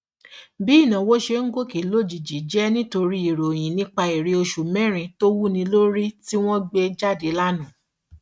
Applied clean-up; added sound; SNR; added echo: neural mask model RNNoise.